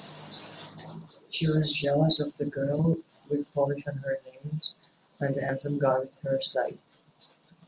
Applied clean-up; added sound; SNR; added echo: none; none; none; none.